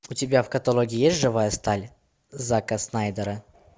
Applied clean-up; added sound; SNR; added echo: none; none; none; none.